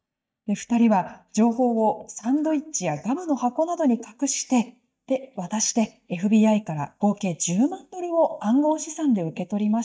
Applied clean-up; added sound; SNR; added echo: neural mask model DeepFilterNet 3.